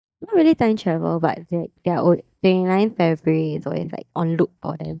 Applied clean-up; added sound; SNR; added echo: neural mask model DeepFilterNet 3.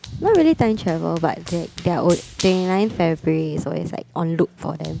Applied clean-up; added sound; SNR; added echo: none; Run; 17 dB; none.